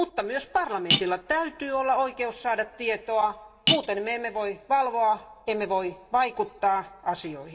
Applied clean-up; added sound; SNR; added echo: none; Cutlery, silverware; 0 dB; reverberation time 0.3 s.